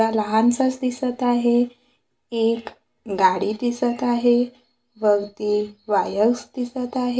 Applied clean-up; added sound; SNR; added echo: none; none; none; reverberation time 0.2 s.